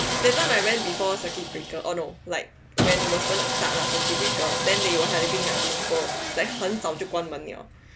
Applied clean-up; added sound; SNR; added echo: none; Sawing; 0 dB; none.